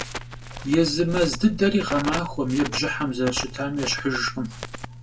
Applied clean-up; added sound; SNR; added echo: none; Crackle; 10 dB; reverberation time 0.2 s.